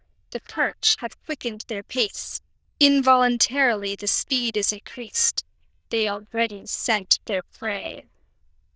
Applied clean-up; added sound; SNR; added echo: neural diffusion model UNIVERSE++.